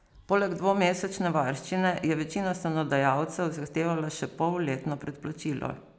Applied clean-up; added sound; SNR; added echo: none; none; none; none.